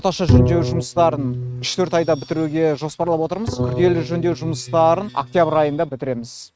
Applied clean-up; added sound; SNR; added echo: neural mask model RNNoise.